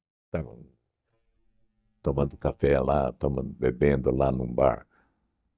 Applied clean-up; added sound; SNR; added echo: neural mask model DeepFilterNet 3.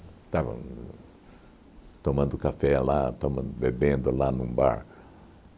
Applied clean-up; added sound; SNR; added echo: none; none; none; none.